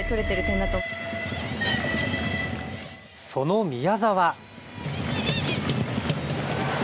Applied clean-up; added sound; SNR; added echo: none; Train; 9 dB; none.